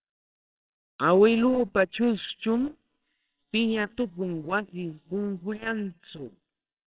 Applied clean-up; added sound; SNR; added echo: neural separator model SepFormer WHAMR!.